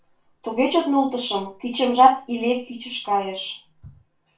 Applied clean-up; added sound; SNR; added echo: none; none; none; reverberation time 0.3 s.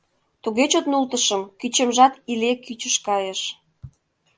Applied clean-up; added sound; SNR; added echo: none; none; none; none.